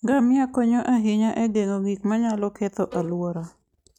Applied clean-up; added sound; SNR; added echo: neural mask model RNNoise.